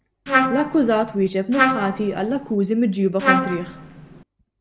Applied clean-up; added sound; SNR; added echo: none; Trumpet; 1 dB; none.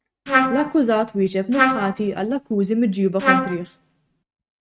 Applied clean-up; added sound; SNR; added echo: neural mask model RNNoise.